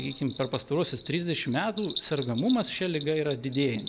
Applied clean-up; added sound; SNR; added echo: none; Bell; 14 dB; none.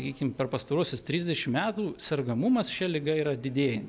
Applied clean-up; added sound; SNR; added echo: none; none; none; none.